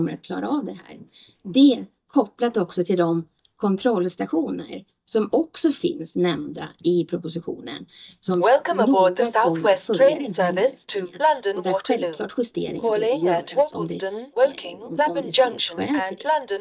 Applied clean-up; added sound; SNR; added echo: neural mask model DeepFilterNet 3.